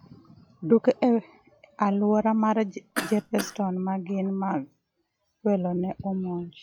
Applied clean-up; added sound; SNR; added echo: classical method log-MMSE.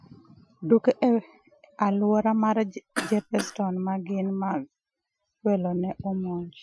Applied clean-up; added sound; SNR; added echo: classical method Wiener filter.